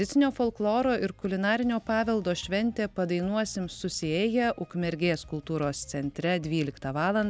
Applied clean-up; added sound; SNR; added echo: none; none; none; none.